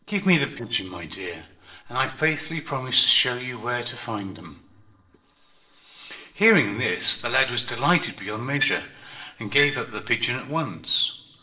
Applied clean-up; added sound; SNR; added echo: neural separator model SepFormer DNS4.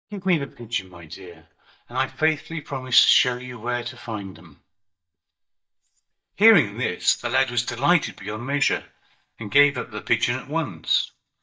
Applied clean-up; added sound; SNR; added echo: neural mask model DeepFilterNet 3.